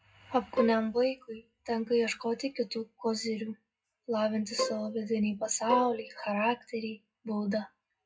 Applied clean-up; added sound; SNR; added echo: classical method WPE with log-MMSE.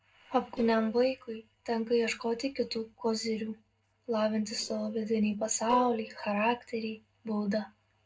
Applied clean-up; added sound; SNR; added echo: neural separator model SepFormer DNS4.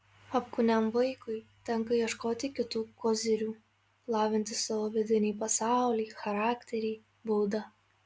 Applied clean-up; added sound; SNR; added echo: none; none; none; none.